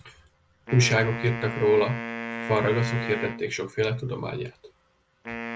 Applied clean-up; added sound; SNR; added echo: none; Wind instrument, woodwind instrument; 9 dB; none.